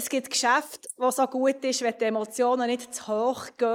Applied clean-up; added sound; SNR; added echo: neural mask model Resemble Enhance denoiser.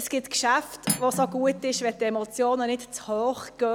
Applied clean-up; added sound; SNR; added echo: none; Cutlery, silverware; 10 dB; none.